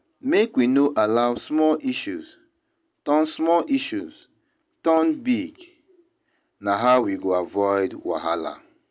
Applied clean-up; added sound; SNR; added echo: none; none; none; none.